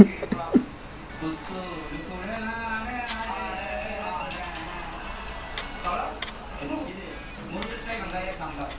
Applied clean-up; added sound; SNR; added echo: none; Electric guitar; 19 dB; none.